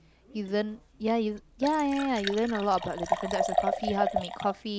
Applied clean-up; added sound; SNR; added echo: none; Liquid; 4 dB; none.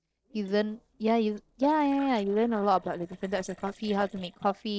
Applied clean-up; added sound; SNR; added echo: neural separator model SepFormer DNS4.